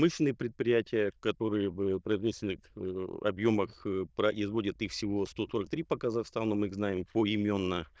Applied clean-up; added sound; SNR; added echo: neural diffusion model UNIVERSE++.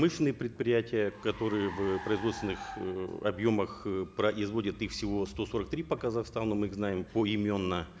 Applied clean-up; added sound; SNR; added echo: none; Car; 17 dB; none.